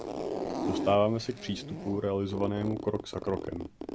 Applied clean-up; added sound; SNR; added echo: none; Zipper (clothing); 6 dB; none.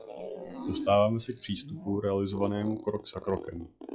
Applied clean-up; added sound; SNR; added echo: classical method log-MMSE.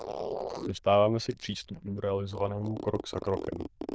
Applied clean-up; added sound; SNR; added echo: neural diffusion model UNIVERSE++.